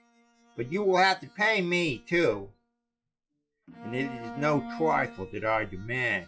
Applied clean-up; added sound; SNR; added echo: classical method log-MMSE.